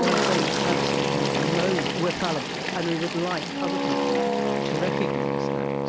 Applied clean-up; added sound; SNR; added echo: none; Wind instrument, woodwind instrument + Toilet flush; -5 dB; none.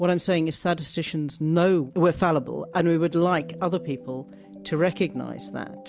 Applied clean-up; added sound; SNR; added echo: none; none; none; none.